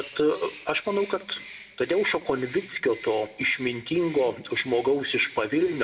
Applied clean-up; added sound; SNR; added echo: none; Bird; 18 dB; reverberation time 0.8 s.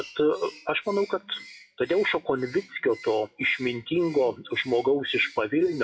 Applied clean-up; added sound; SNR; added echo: classical method WPE with log-MMSE.